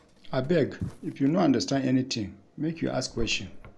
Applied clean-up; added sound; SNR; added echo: none; Drawer open or close; 14 dB; none.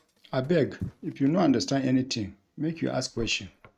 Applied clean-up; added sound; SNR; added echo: neural mask model RNNoise.